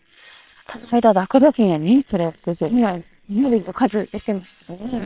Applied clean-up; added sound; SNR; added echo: neural separator model SepFormer WHAM!.